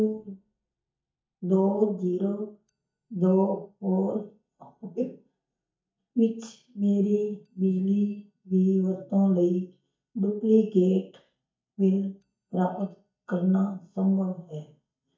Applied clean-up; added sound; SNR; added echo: neural mask model DeepFilterNet 3.